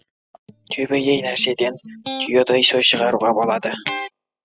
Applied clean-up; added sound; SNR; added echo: classical method spectral subtraction.